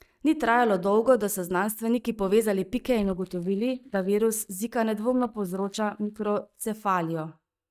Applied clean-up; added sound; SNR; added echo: neural mask model DeepFilterNet 3.